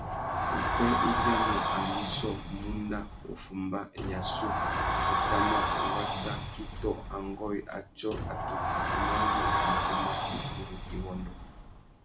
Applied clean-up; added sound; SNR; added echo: none; Sliding door; -4 dB; none.